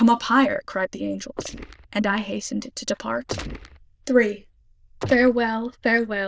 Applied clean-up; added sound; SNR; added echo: neural diffusion model UNIVERSE++.